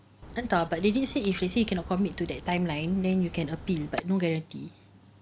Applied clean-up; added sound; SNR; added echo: none; Crack; 14 dB; none.